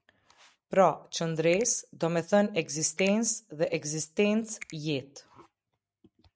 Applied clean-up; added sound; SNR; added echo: neural mask model RNNoise.